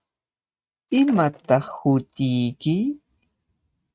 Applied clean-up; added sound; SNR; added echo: neural mask model RNNoise.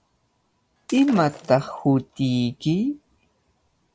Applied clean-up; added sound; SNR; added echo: none; Shatter; 17 dB; none.